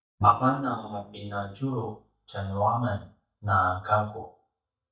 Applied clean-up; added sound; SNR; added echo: neural mask model DeepFilterNet 3.